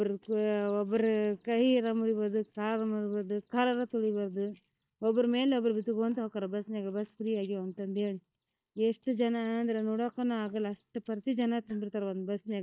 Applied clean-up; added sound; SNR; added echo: neural mask model DeepFilterNet 3.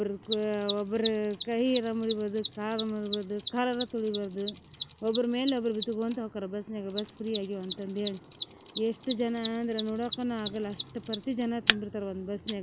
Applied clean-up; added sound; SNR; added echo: none; Mechanisms; 7 dB; none.